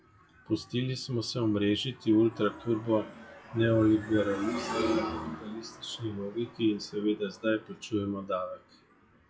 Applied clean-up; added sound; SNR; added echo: classical method WPE with log-MMSE.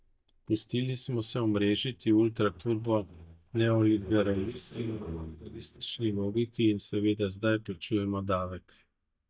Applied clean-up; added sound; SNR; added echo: neural mask model DeepFilterNet 3.